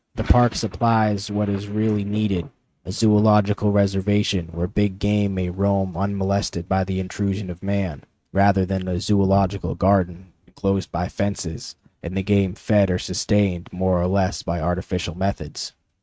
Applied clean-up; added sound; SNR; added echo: neural mask model RNNoise.